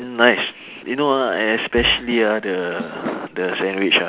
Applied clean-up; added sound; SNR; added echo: none; Drum / Drum kit; 15 dB; none.